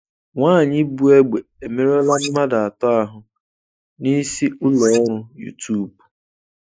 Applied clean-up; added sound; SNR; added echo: neural mask model Resemble Enhance denoiser.